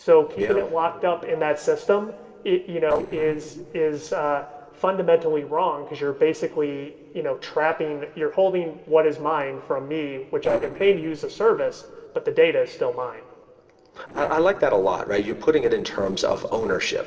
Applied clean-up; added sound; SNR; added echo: neural separator model SepFormer DNS4.